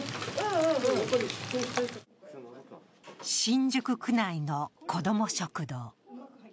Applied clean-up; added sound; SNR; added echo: none; none; none; none.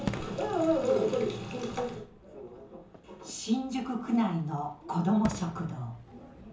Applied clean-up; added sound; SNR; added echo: none; Fireworks; 13 dB; reverberation time 0.6 s.